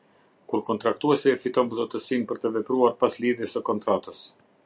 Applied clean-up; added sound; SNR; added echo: none; none; none; none.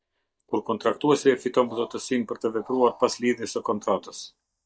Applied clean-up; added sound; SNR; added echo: neural mask model DeepFilterNet 3.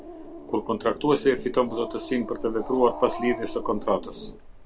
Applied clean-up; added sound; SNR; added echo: none; Growling; 10 dB; none.